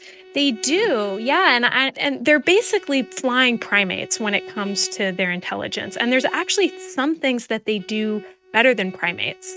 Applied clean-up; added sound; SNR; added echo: neural mask model RNNoise.